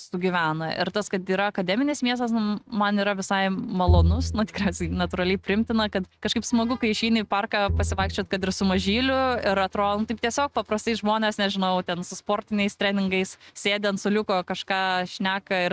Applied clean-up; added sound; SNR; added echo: neural mask model RNNoise.